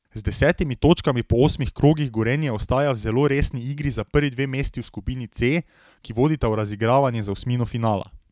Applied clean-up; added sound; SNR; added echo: none; none; none; none.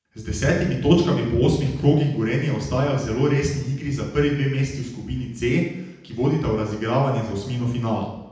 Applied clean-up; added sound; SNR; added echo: none; none; none; reverberation time 0.9 s.